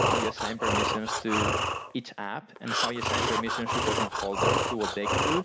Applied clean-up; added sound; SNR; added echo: none; Breathing; -4 dB; none.